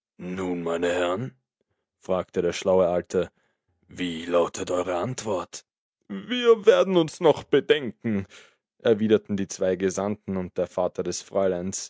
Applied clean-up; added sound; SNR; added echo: none; none; none; none.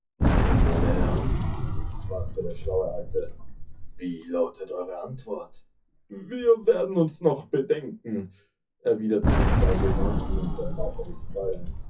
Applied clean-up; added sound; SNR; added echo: classical method WPE with log-MMSE.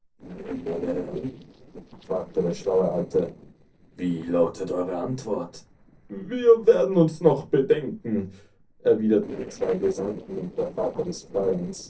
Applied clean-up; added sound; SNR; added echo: neural separator model SepFormer DNS4.